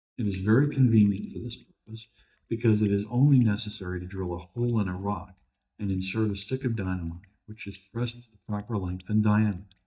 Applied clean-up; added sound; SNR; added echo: neural mask model DeepFilterNet 3.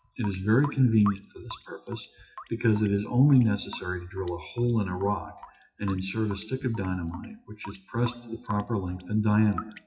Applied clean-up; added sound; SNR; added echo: classical method WPE with log-MMSE.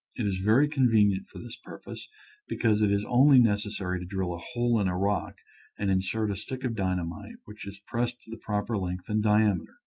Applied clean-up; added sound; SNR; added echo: none; none; none; none.